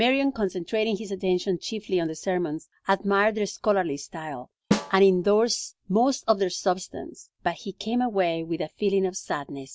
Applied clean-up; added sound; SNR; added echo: none; Snare drum; 6 dB; none.